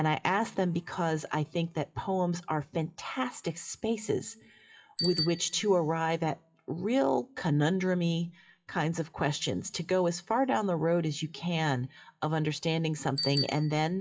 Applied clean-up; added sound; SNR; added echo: classical method WPE with log-MMSE.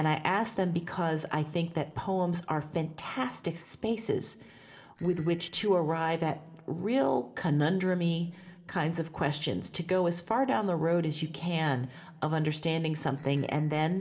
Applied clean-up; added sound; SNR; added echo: neural separator model SepFormer DNS4.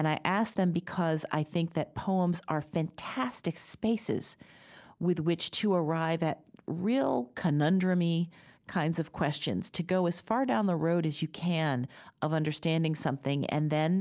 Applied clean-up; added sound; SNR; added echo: none; none; none; none.